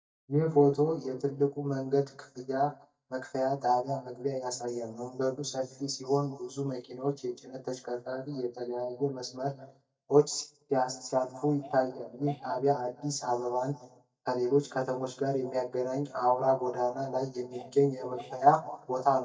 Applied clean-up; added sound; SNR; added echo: neural mask model DeepFilterNet 3.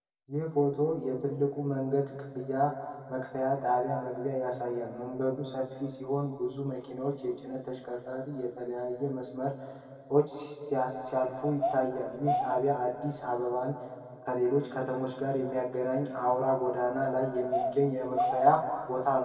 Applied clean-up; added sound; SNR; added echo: none; Bird vocalization, bird call, bird song; 4 dB; reverberation time 2.2 s.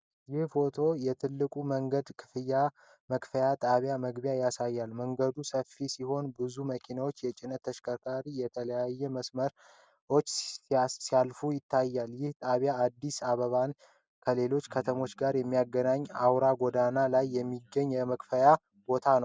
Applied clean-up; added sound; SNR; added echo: none; none; none; none.